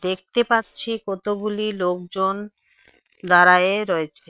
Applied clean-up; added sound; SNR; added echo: neural separator model SepFormer WHAM!.